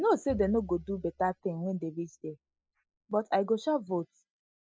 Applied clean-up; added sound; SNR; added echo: classical method spectral subtraction.